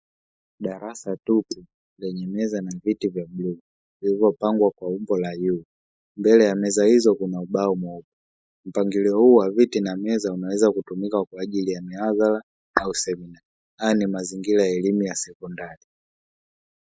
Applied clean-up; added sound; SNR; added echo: neural mask model Resemble Enhance denoiser.